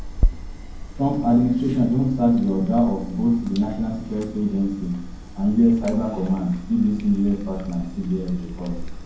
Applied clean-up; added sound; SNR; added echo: none; Chewing, mastication; 8 dB; reverberation time 0.9 s.